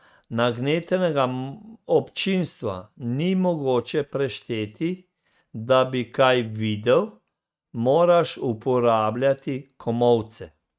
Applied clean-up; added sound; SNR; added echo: neural mask model RNNoise.